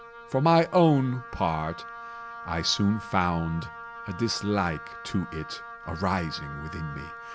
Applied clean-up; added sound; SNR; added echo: none; Wind instrument, woodwind instrument; 13 dB; none.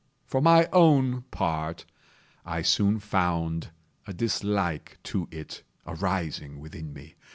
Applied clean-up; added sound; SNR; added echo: none; none; none; none.